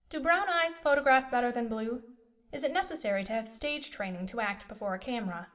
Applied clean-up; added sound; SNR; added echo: none; none; none; reverberation time 0.7 s.